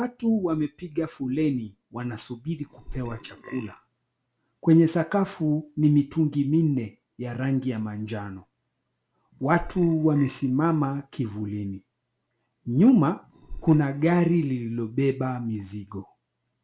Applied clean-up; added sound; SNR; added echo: none; Burping, eructation; 16 dB; none.